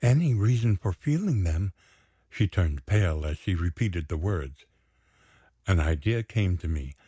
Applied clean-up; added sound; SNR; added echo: none; none; none; none.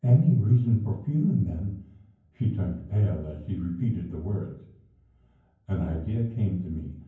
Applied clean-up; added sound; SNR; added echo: none; none; none; reverberation time 0.9 s.